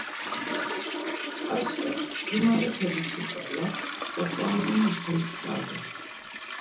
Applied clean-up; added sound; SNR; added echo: none; Toilet flush; 2 dB; reverberation time 0.6 s.